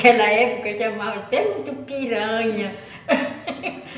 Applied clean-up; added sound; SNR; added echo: none; none; none; reverberation time 0.9 s.